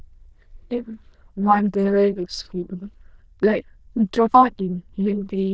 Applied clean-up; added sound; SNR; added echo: neural diffusion model UNIVERSE++.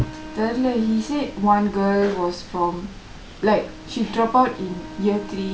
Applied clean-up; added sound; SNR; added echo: none; Wind instrument, woodwind instrument; 19 dB; none.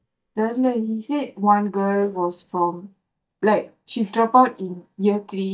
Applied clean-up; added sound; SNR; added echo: neural mask model DeepFilterNet 3.